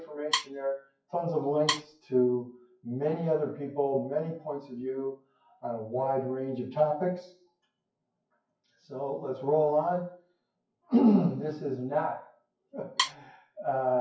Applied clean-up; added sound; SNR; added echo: classical method WPE with log-MMSE.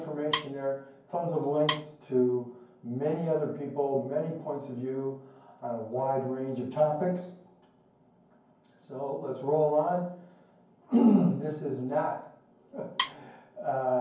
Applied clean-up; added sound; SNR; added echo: none; Wood; 6 dB; reverberation time 0.9 s.